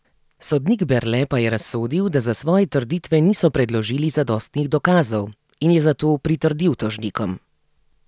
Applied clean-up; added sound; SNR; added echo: none; none; none; none.